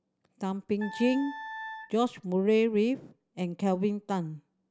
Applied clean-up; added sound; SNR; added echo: none; Wind instrument, woodwind instrument; 13 dB; none.